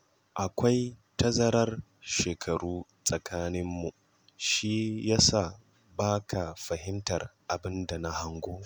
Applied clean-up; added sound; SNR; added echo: none; none; none; none.